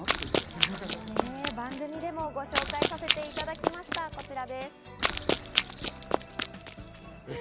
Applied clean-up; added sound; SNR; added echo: none; Run; -5 dB; none.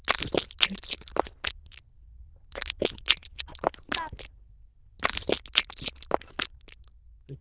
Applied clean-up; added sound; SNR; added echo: neural diffusion model UNIVERSE++.